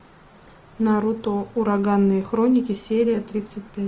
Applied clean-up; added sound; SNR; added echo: none; none; none; none.